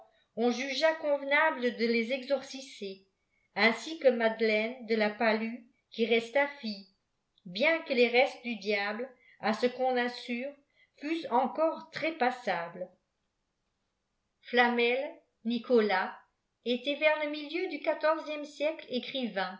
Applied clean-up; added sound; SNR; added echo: none; none; none; none.